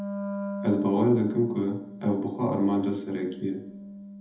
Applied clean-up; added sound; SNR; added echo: none; Wind instrument, woodwind instrument; 9 dB; reverberation time 0.8 s.